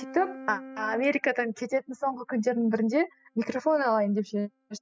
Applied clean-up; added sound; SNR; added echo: classical method spectral subtraction.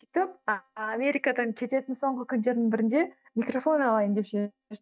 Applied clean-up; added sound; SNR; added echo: neural mask model DeepFilterNet 3.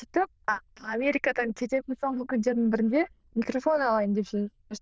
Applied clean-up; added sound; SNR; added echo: neural diffusion model UNIVERSE++.